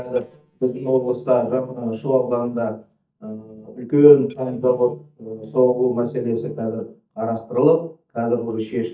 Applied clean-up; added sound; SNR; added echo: neural mask model DeepFilterNet 3.